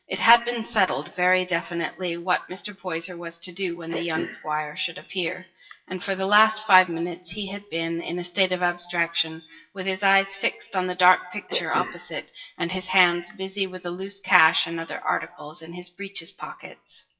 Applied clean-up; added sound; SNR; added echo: classical method WPE with log-MMSE.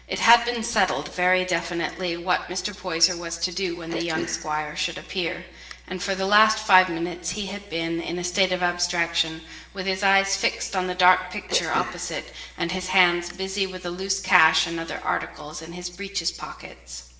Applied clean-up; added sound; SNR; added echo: none; Cough; 15 dB; reverberation time 0.9 s.